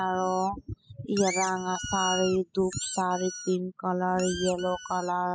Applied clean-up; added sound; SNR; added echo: classical method spectral subtraction.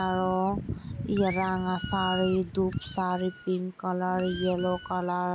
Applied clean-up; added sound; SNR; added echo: none; Squeak; 11 dB; none.